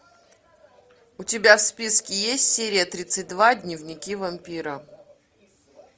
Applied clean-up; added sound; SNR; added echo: none; none; none; none.